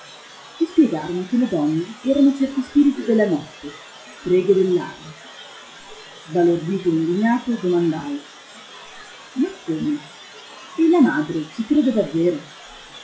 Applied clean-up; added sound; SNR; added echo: classical method WPE with log-MMSE.